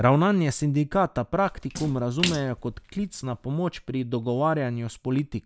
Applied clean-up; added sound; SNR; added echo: none; Splash, splatter; 14 dB; none.